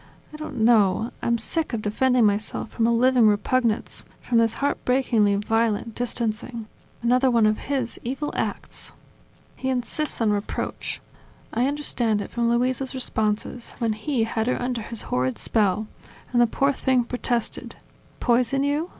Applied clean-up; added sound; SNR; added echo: none; none; none; none.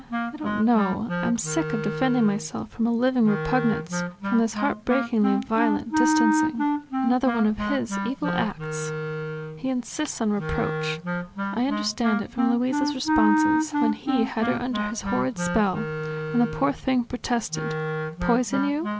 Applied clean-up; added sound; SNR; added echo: none; Wind instrument, woodwind instrument; 2 dB; none.